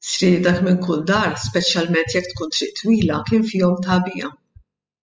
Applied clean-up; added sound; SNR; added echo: classical method spectral subtraction.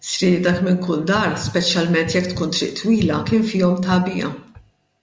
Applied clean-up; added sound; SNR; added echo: none; Bass guitar; 14 dB; none.